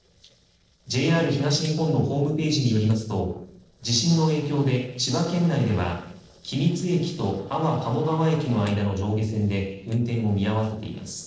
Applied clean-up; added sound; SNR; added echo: neural separator model SepFormer DNS4.